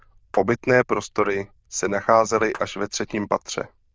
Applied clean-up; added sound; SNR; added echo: neural diffusion model UNIVERSE++.